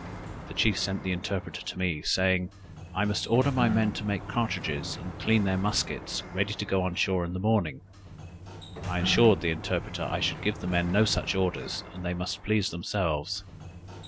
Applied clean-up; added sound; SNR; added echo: none; Sliding door; 11 dB; none.